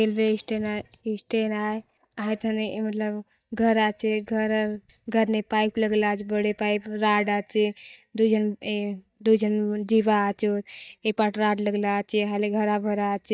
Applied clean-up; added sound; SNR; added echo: neural mask model DeepFilterNet 3.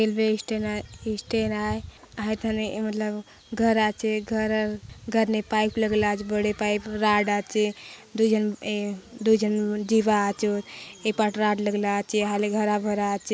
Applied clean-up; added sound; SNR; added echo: none; none; none; none.